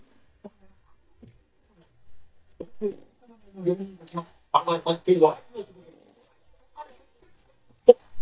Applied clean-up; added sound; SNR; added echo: neural mask model DeepFilterNet 3.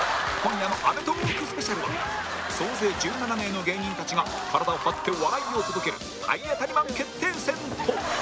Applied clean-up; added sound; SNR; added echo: none; none; none; none.